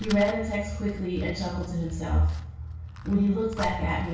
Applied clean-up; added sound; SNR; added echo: none; Fire; 17 dB; reverberation time 0.6 s.